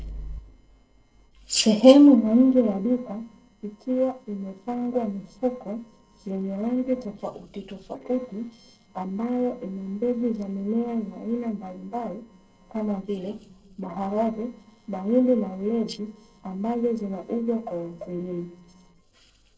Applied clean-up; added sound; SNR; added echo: neural separator model SepFormer DNS4.